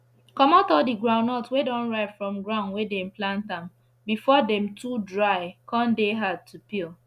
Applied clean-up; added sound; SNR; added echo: none; none; none; none.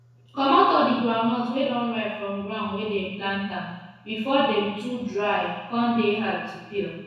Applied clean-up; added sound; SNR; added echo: none; none; none; reverberation time 1.1 s.